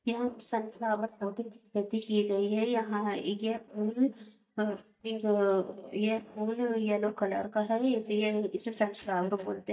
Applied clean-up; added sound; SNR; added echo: neural mask model DeepFilterNet 3.